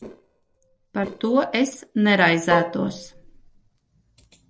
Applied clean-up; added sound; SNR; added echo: neural separator model SepFormer DNS4.